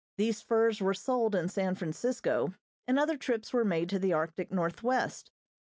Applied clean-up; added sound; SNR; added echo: none; none; none; none.